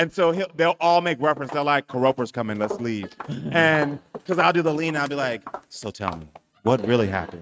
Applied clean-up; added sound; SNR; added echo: neural mask model RNNoise.